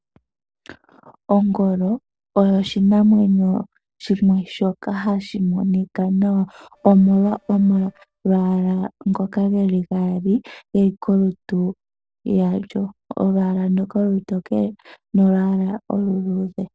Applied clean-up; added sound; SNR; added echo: neural separator model SepFormer DNS4.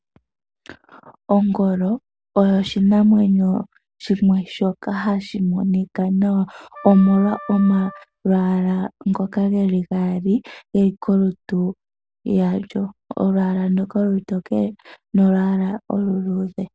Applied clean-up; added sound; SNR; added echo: none; Wind instrument, woodwind instrument; 19 dB; none.